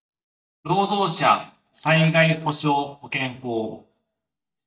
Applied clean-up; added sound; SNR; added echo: neural mask model DeepFilterNet 3.